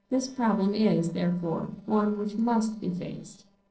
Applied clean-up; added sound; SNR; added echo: neural separator model SepFormer DNS4.